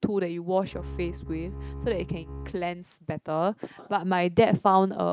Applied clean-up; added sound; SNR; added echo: neural mask model RNNoise.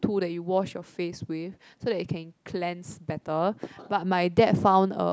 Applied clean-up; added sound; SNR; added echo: none; none; none; none.